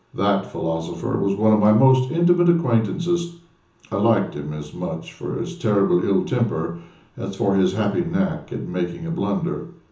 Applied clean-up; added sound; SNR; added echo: none; none; none; reverberation time 0.7 s.